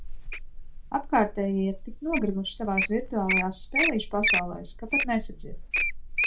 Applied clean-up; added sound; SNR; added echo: none; Wild animals; 1 dB; reverberation time 0.2 s.